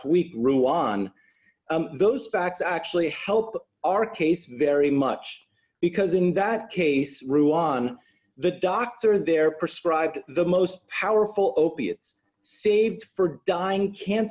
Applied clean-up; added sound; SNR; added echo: none; none; none; none.